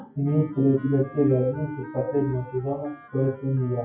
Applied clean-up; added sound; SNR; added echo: classical method WPE with log-MMSE.